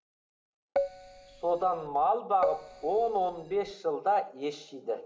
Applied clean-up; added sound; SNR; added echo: none; Keyboard (musical); 5 dB; reverberation time 1.8 s.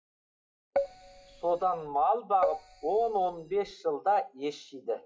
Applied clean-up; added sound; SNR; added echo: classical method WPE with log-MMSE.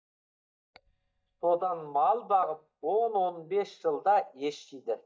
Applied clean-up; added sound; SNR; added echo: neural mask model DeepFilterNet 3.